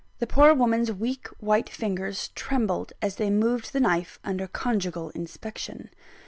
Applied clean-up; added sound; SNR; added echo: none; none; none; none.